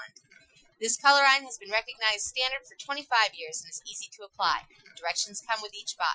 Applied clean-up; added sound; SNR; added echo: classical method Wiener filter.